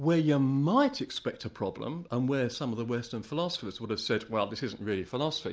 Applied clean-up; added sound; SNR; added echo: none; none; none; none.